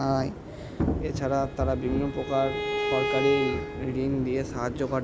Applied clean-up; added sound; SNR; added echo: none; Bowed string instrument + Thunder / Rain; 2 dB; none.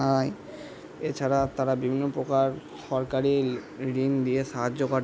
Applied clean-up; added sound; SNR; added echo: none; none; none; none.